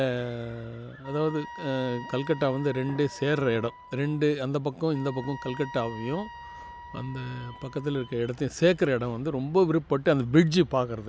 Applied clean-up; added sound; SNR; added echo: none; Wind instrument, woodwind instrument; 16 dB; none.